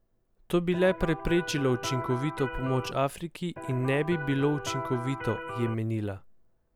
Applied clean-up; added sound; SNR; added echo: none; Electric guitar; 8 dB; none.